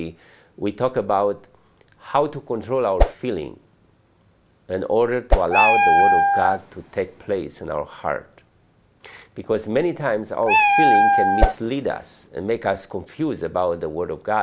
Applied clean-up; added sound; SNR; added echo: none; Whoosh, swoosh, swish + Meow; -5 dB; none.